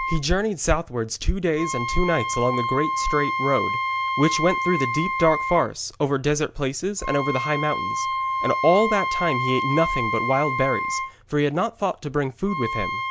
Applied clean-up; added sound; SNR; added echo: none; Wind instrument, woodwind instrument; 4 dB; none.